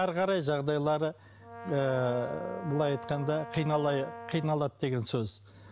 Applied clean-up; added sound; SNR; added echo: none; Brass instrument; 13 dB; none.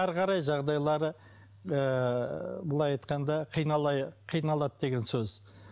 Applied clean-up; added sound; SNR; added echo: none; none; none; none.